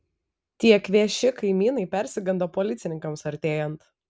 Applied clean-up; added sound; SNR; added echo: none; none; none; none.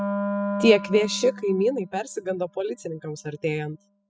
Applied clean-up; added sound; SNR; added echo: classical method spectral subtraction.